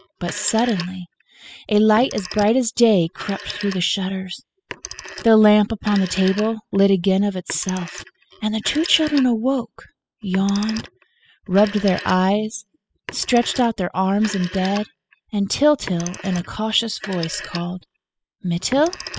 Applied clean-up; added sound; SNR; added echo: classical method spectral subtraction.